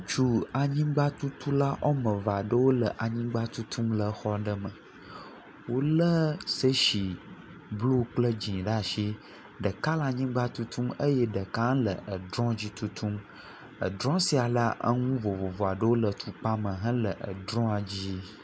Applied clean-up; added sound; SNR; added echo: none; none; none; none.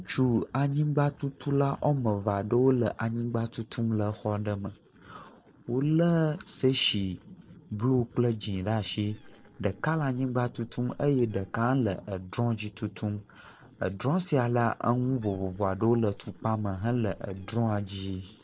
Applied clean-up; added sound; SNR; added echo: neural separator model SepFormer DNS4.